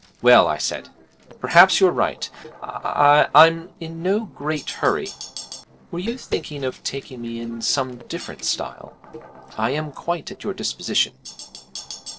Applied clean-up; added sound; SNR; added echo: neural separator model SepFormer DNS4.